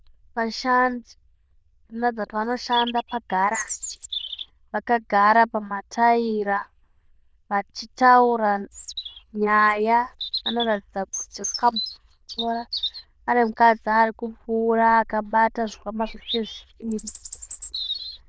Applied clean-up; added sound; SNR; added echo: neural diffusion model UNIVERSE++.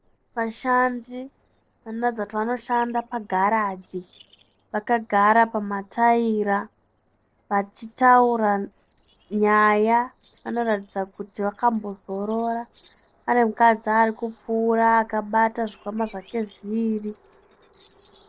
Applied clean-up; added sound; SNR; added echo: neural separator model SepFormer DNS4.